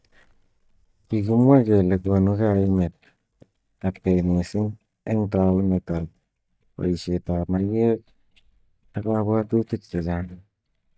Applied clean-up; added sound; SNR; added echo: neural mask model DeepFilterNet 3.